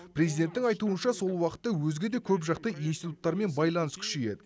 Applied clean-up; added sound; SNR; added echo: none; none; none; none.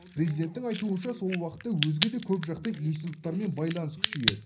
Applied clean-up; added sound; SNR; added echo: none; Crack; 3 dB; reverberation time 0.5 s.